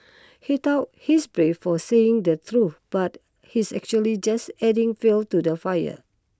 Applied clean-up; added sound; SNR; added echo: none; none; none; none.